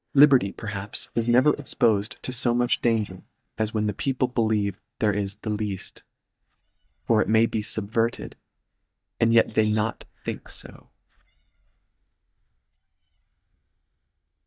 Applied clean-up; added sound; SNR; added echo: neural mask model DeepFilterNet 3.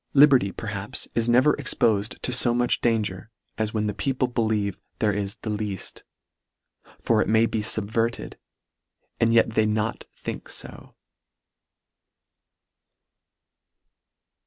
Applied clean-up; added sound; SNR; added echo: none; none; none; none.